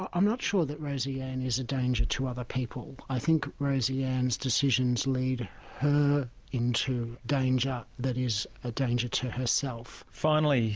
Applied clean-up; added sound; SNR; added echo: none; none; none; none.